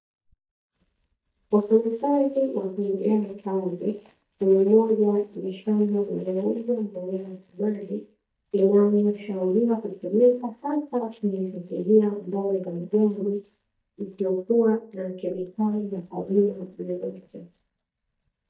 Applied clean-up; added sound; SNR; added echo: neural mask model DeepFilterNet 3.